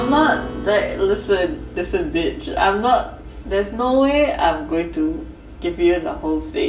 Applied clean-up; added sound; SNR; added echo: none; Acoustic guitar; 16 dB; reverberation time 0.2 s.